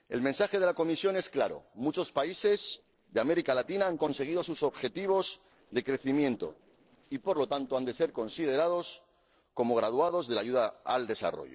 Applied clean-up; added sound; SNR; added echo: neural separator model SepFormer DNS4.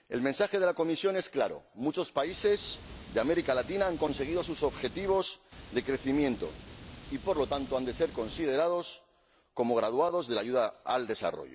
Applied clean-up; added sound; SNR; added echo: none; Water; 15 dB; none.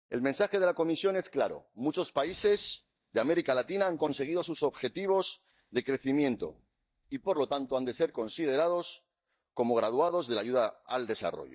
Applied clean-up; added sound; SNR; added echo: neural mask model DeepFilterNet 3.